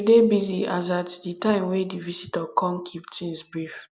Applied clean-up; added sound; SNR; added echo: none; none; none; none.